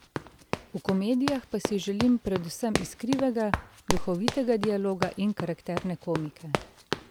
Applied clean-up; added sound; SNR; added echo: none; Run; 5 dB; none.